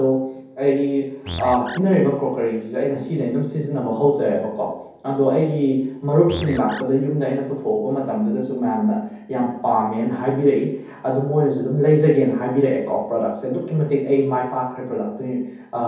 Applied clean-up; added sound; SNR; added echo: none; Animal; 13 dB; reverberation time 0.9 s.